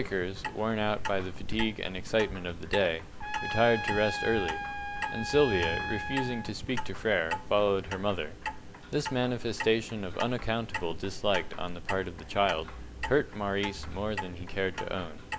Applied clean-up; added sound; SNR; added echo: none; Trumpet + Clock; 8 dB; none.